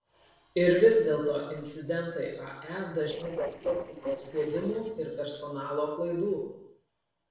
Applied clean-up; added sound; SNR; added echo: neural separator model SepFormer DNS4.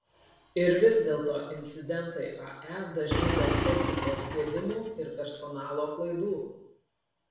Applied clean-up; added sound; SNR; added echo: none; Engine; -1 dB; reverberation time 0.8 s.